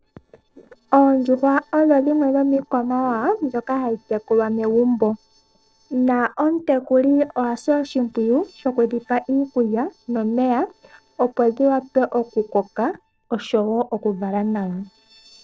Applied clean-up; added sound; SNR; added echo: neural separator model SepFormer DNS4.